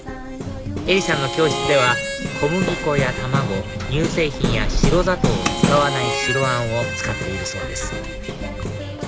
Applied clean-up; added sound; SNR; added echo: none; Harmonica + Hammer; 1 dB; none.